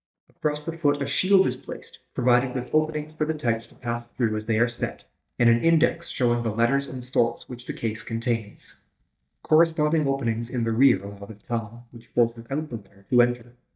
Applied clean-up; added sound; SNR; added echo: neural mask model DeepFilterNet 3.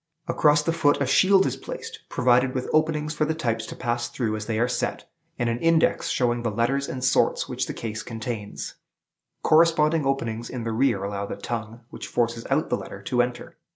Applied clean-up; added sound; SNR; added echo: none; none; none; none.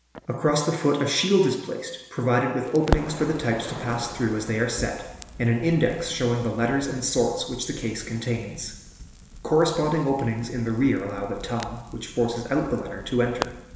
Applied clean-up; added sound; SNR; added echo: none; Crackle; 12 dB; reverberation time 1.1 s.